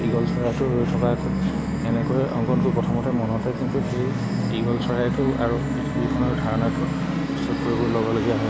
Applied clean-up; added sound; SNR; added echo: none; Musical instrument; -1 dB; none.